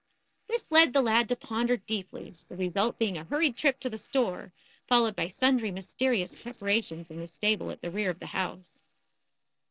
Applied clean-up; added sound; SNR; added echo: neural separator model SepFormer DNS4.